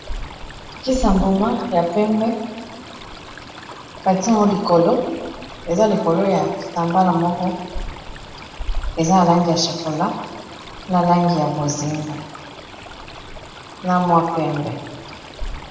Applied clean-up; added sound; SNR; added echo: none; Stream; 11 dB; reverberation time 1.2 s.